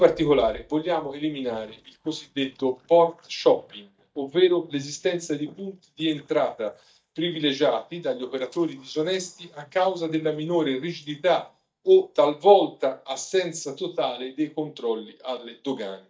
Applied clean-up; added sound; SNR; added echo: neural mask model DeepFilterNet 3.